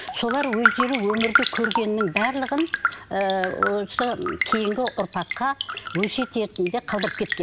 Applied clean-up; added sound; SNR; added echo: none; Raindrop; 2 dB; none.